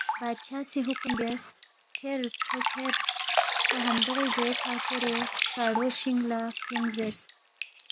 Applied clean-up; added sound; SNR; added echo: none; Drip; -2 dB; none.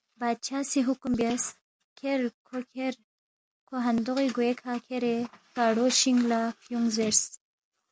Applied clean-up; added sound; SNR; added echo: none; none; none; none.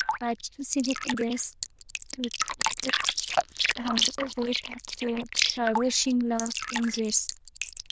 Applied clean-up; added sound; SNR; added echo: neural diffusion model UNIVERSE++.